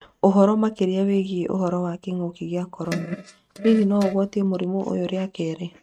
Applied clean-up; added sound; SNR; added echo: neural mask model RNNoise.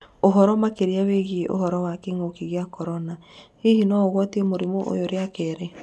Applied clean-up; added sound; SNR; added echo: none; none; none; none.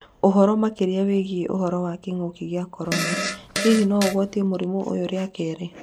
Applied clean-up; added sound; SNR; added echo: none; Fart; 5 dB; none.